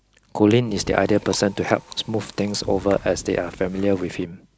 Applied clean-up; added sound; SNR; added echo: none; Chewing, mastication; 17 dB; none.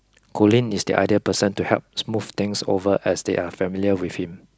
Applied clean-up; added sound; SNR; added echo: none; none; none; none.